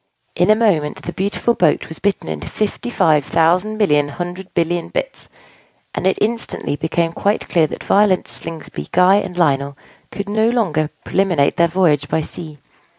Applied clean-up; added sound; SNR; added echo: none; none; none; none.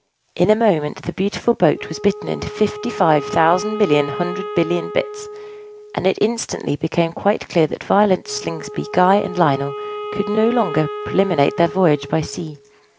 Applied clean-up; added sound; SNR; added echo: none; Wind instrument, woodwind instrument; 12 dB; none.